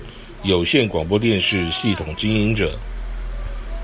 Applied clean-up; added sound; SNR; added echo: none; Livestock, farm animals, working animals; 17 dB; none.